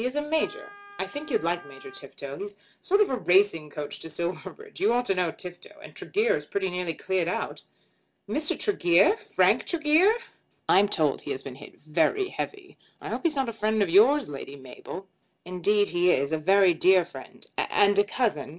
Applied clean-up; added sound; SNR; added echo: none; Wind instrument, woodwind instrument; 20 dB; none.